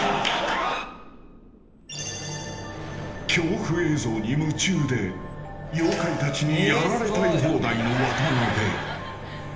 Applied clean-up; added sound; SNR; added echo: none; Explosion; 17 dB; reverberation time 0.8 s.